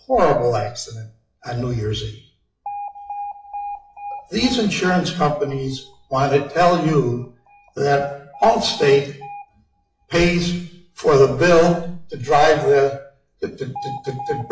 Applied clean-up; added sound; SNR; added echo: classical method WPE with log-MMSE.